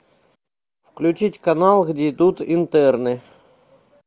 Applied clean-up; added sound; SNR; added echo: none; none; none; none.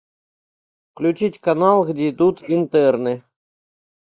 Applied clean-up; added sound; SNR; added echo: neural mask model Resemble Enhance denoiser.